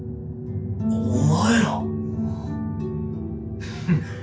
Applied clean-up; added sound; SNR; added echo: none; none; none; reverberation time 0.3 s.